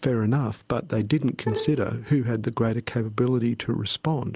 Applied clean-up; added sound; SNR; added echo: none; Bowed string instrument; 9 dB; none.